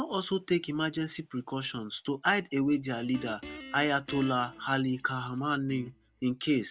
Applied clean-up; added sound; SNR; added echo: none; Guitar; 17 dB; none.